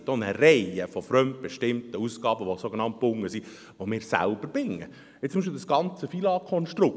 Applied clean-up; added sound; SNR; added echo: none; none; none; none.